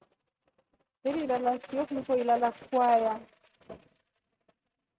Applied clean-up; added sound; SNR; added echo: neural mask model RNNoise.